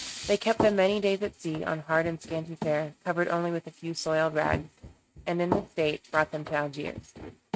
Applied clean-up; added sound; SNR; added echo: neural mask model RNNoise.